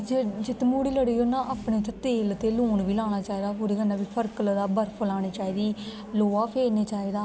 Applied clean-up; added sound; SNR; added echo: none; none; none; none.